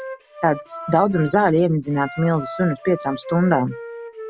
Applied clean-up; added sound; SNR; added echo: none; Wind instrument, woodwind instrument; 13 dB; none.